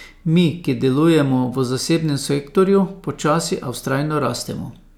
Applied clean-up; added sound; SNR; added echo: none; none; none; none.